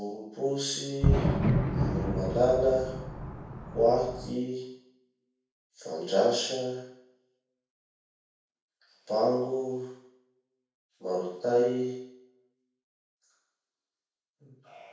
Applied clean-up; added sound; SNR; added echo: none; Fireworks; -3 dB; reverberation time 0.6 s.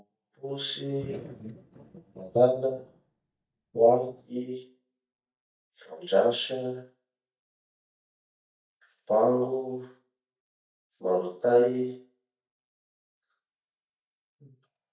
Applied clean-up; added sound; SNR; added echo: neural mask model DeepFilterNet 3.